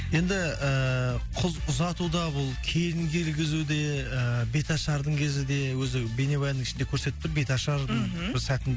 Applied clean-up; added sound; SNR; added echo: none; none; none; none.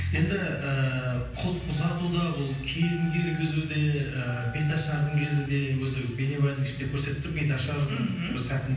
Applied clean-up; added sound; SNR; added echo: none; Telephone; 18 dB; reverberation time 0.9 s.